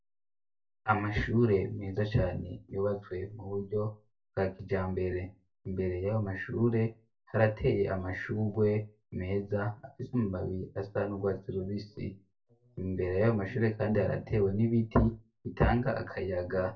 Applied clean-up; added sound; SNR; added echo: none; none; none; reverberation time 0.2 s.